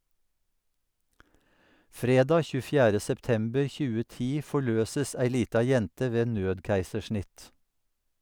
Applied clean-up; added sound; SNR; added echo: none; none; none; none.